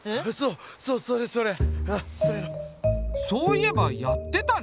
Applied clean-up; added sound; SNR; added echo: none; none; none; none.